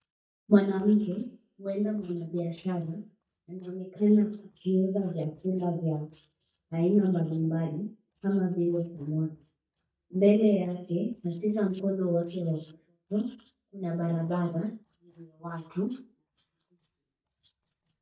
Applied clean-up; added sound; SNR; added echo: neural mask model DeepFilterNet 3.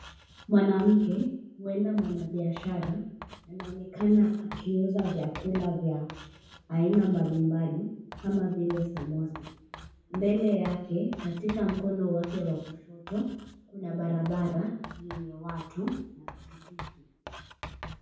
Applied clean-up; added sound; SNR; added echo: none; Writing; 17 dB; reverberation time 0.9 s.